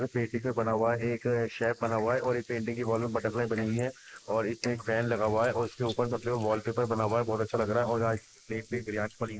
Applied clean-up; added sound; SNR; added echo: neural mask model Resemble Enhance denoiser.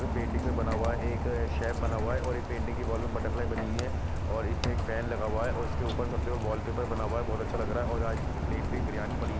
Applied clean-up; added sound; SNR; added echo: none; Rain; -4 dB; none.